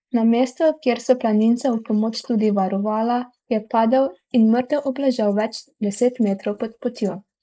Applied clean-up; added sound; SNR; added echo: neural mask model Resemble Enhance denoiser.